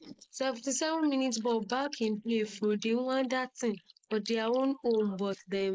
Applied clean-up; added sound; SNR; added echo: neural mask model Resemble Enhance denoiser.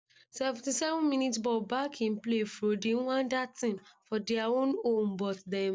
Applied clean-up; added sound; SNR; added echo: none; none; none; none.